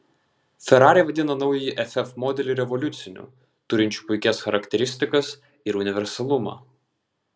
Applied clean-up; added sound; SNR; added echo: none; none; none; none.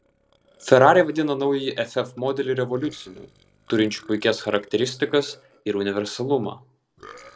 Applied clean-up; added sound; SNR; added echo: neural separator model SepFormer DNS4.